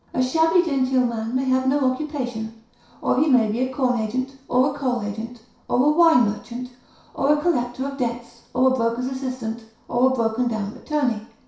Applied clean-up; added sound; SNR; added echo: none; none; none; reverberation time 0.6 s.